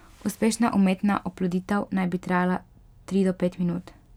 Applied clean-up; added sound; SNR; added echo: none; none; none; none.